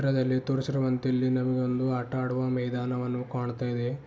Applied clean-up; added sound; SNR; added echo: none; none; none; none.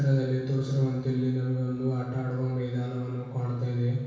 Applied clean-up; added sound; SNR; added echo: none; none; none; reverberation time 1.1 s.